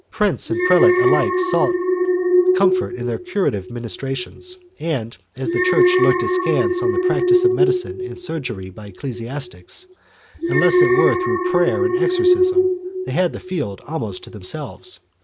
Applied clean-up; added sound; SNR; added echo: none; Alarm; -4 dB; none.